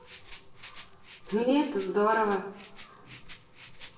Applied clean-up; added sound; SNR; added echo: none; Rattle (instrument); 4 dB; reverberation time 0.8 s.